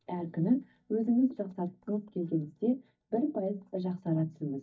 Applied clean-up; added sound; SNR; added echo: neural mask model DeepFilterNet 3.